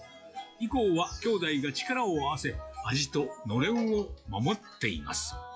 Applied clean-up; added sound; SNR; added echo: classical method log-MMSE.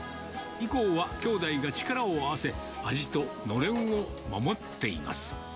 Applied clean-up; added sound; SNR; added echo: none; Bowed string instrument; 19 dB; none.